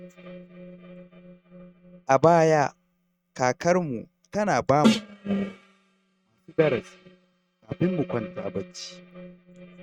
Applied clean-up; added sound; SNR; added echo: neural mask model RNNoise.